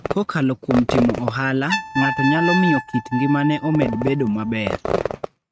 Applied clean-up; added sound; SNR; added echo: neural mask model RNNoise.